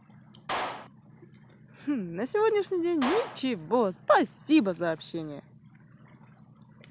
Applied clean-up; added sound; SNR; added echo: none; Clapping; 10 dB; none.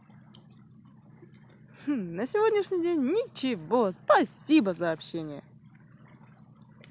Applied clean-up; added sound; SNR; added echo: none; none; none; none.